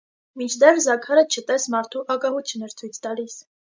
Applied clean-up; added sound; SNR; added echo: none; none; none; none.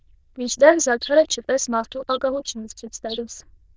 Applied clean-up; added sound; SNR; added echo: neural diffusion model UNIVERSE++.